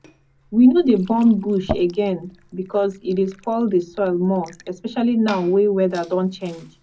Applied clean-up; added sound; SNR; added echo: none; Fill (with liquid) / Glass; 18 dB; reverberation time 0.3 s.